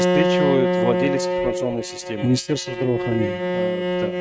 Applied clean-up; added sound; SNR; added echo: neural mask model RNNoise.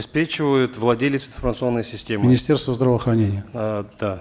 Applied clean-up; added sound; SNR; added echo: none; none; none; none.